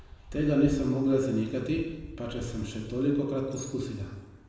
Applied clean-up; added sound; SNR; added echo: none; Bird; 15 dB; reverberation time 1.0 s.